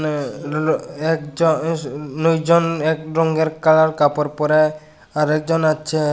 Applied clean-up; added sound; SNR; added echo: none; none; none; none.